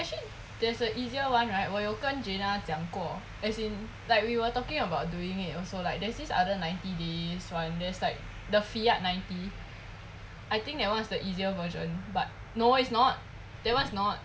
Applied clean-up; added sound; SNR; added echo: none; Buzz; 11 dB; none.